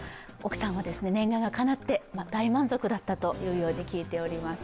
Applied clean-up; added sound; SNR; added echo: none; none; none; none.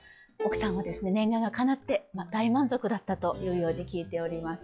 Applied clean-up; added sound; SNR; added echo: classical method log-MMSE.